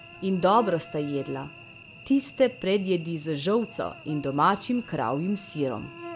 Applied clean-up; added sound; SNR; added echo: none; Cricket / Buzz; 18 dB; none.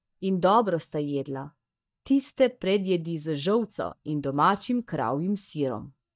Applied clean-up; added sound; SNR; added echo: neural mask model DeepFilterNet 3.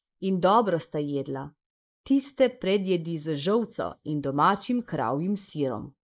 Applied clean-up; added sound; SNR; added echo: neural mask model Resemble Enhance denoiser.